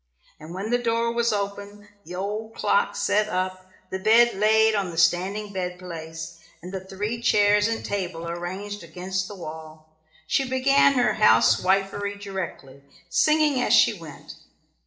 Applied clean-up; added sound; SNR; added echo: none; Scratching (performance technique); 18 dB; reverberation time 0.9 s.